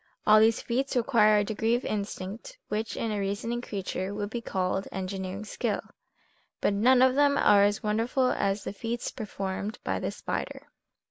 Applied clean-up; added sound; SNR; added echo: none; none; none; none.